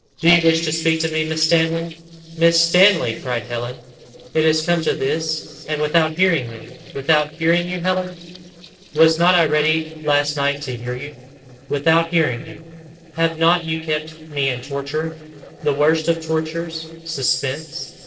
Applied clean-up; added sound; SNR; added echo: neural separator model SepFormer DNS4.